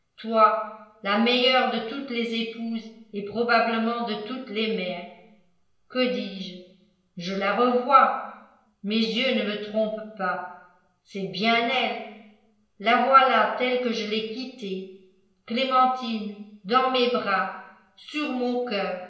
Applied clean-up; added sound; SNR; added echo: none; none; none; reverberation time 0.9 s.